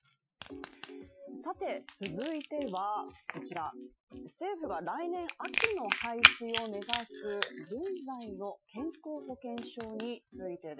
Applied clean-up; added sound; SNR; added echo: classical method Wiener filter.